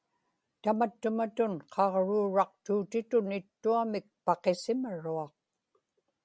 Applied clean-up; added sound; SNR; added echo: none; none; none; none.